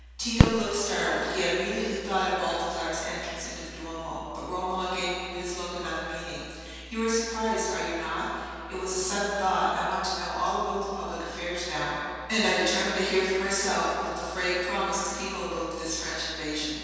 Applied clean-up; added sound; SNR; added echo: none; Fireworks; 2 dB; reverberation time 2.1 s.